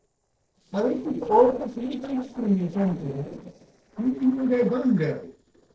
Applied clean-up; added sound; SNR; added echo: neural separator model SepFormer DNS4.